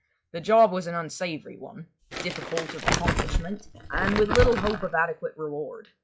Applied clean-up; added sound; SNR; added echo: classical method log-MMSE.